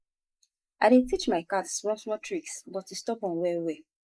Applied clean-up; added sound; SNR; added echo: neural mask model Resemble Enhance denoiser.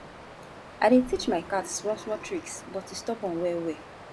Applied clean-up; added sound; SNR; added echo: none; Water + Burping, eructation; 15 dB; none.